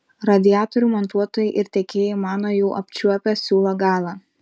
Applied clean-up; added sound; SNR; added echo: none; none; none; none.